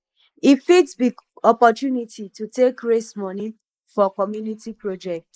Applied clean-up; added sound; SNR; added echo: neural mask model Resemble Enhance denoiser.